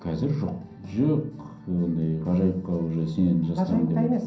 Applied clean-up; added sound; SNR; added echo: none; none; none; reverberation time 0.6 s.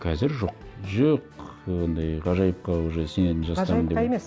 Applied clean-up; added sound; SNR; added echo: none; none; none; none.